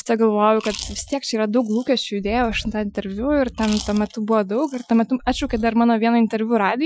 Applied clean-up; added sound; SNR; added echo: classical method Wiener filter.